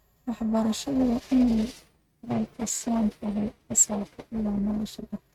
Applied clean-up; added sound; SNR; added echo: neural mask model RNNoise.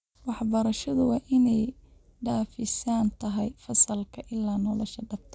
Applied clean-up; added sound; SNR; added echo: none; none; none; none.